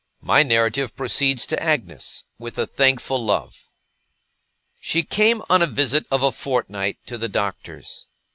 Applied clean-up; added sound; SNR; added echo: none; none; none; none.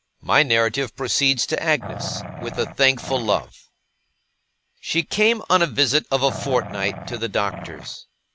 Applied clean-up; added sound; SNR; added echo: none; Growling; 10 dB; none.